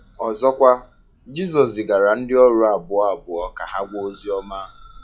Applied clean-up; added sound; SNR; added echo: classical method log-MMSE.